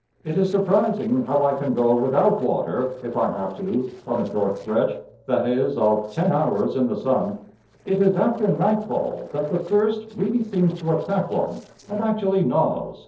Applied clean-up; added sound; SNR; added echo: neural separator model SepFormer DNS4.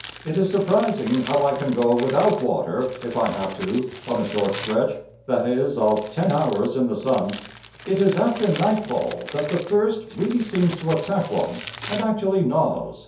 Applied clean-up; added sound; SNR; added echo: none; Crumpling, crinkling; 14 dB; reverberation time 0.5 s.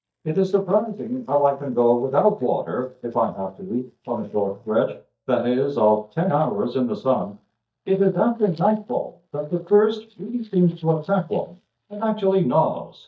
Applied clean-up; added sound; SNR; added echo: neural mask model DeepFilterNet 3.